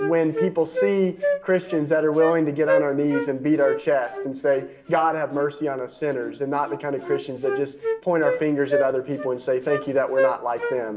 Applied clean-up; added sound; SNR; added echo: none; Wind instrument, woodwind instrument; 6 dB; reverberation time 0.7 s.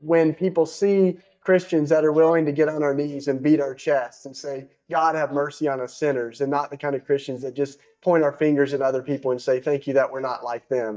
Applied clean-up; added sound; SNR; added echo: neural mask model DeepFilterNet 3.